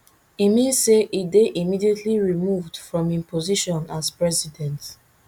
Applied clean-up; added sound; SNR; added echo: none; none; none; none.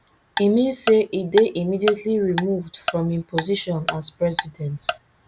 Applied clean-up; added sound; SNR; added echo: none; Tick-tock; 10 dB; none.